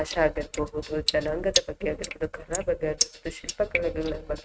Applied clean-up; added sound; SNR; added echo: neural mask model RNNoise.